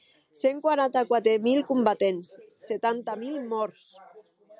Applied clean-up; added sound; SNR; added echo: none; none; none; none.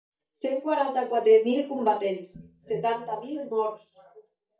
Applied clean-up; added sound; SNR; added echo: neural mask model DeepFilterNet 3.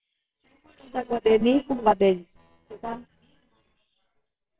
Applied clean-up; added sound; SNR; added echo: neural separator model SepFormer WHAMR!.